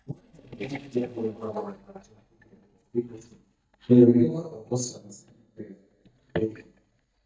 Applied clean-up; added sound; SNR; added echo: neural mask model DeepFilterNet 3.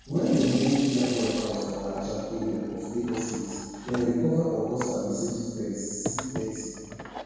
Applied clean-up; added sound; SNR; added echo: none; Sink (filling or washing) / Water tap, faucet; 11 dB; reverberation time 2.0 s.